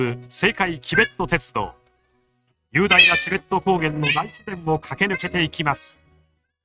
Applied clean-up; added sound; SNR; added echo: neural mask model RNNoise.